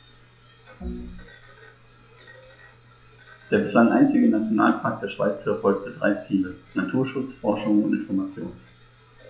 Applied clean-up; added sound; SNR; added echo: classical method log-MMSE.